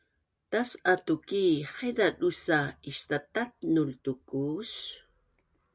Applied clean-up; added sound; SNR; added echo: none; none; none; none.